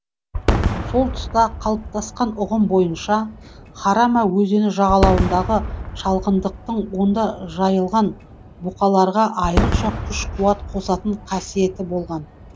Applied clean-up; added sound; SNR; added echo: none; Fireworks; 6 dB; none.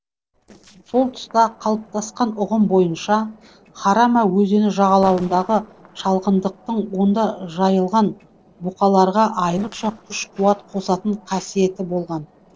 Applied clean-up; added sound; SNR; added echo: neural separator model SepFormer DNS4.